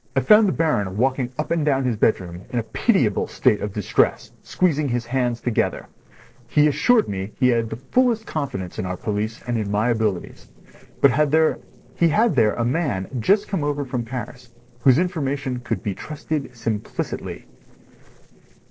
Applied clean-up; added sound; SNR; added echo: neural separator model SepFormer DNS4.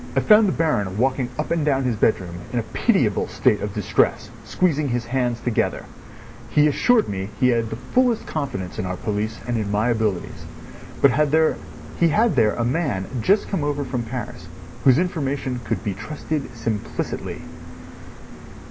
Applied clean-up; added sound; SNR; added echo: none; Gull, seagull; 15 dB; none.